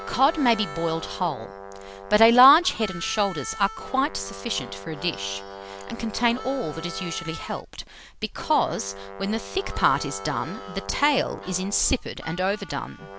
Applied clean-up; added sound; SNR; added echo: none; Brass instrument + Harmonica; 14 dB; none.